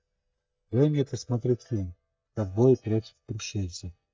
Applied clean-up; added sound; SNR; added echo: neural mask model DeepFilterNet 3.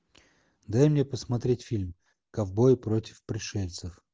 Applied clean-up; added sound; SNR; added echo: none; none; none; none.